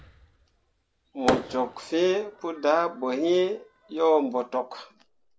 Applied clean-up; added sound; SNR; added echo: none; Fireworks; 11 dB; none.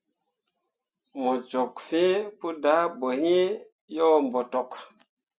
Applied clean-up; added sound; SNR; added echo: none; none; none; none.